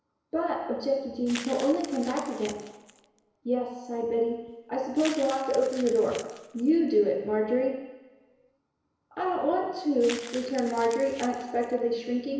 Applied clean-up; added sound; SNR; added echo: none; Crumpling, crinkling; 16 dB; reverberation time 1.0 s.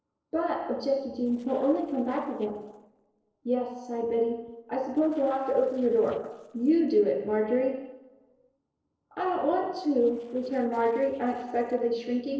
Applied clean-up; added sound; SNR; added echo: neural separator model SepFormer DNS4.